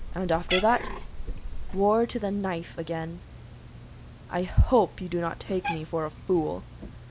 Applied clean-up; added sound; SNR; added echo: none; Cat; 9 dB; none.